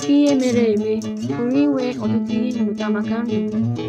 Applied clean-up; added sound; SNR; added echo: neural mask model RNNoise.